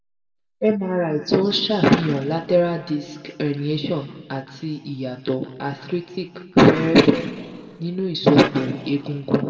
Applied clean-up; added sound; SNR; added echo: none; none; none; reverberation time 1.4 s.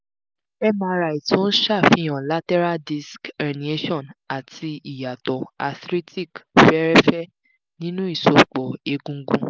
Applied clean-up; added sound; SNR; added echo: none; none; none; none.